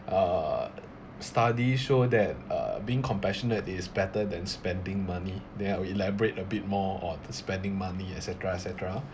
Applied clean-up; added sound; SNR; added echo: none; none; none; none.